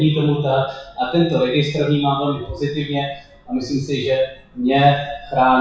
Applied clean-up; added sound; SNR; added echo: classical method WPE with log-MMSE.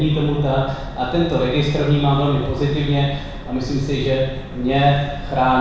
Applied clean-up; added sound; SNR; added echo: none; Subway, metro, underground; 11 dB; reverberation time 1.1 s.